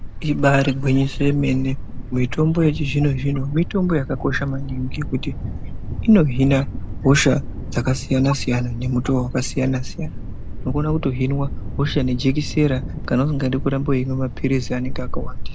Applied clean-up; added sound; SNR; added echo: none; Thunder; 5 dB; none.